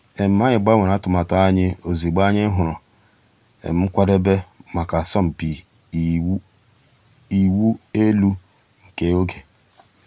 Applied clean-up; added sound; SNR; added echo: none; none; none; none.